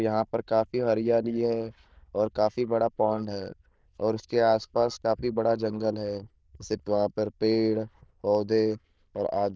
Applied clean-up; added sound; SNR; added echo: neural diffusion model UNIVERSE++.